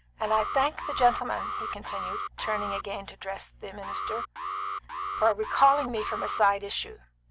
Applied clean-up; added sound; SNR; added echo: none; Alarm; 6 dB; none.